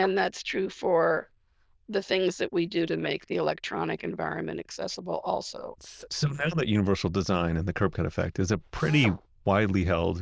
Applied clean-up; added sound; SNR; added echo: neural diffusion model UNIVERSE++.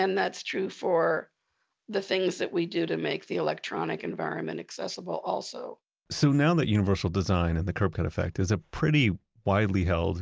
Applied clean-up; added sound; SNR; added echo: none; none; none; none.